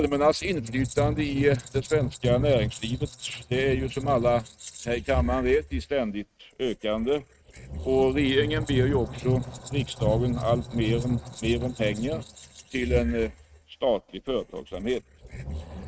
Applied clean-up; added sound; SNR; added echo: neural mask model RNNoise.